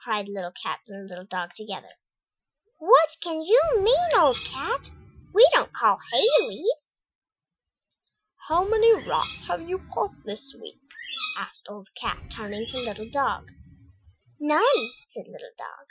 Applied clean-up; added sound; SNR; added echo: classical method Wiener filter.